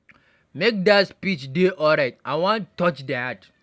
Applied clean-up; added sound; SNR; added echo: none; none; none; none.